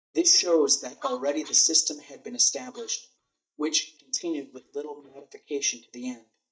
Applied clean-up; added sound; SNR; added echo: neural mask model DeepFilterNet 3.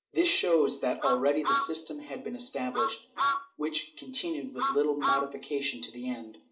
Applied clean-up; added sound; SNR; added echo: none; Truck; 5 dB; reverberation time 0.5 s.